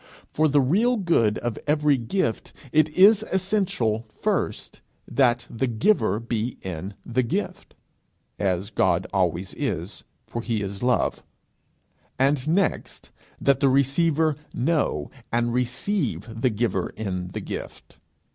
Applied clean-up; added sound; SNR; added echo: none; none; none; none.